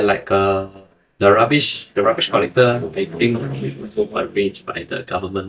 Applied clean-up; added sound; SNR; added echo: neural mask model DeepFilterNet 3.